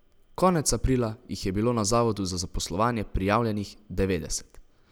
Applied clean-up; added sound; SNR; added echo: none; none; none; none.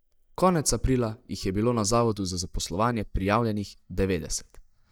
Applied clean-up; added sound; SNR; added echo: neural mask model DeepFilterNet 3.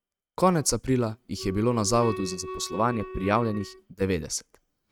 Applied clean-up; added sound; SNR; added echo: neural mask model RNNoise.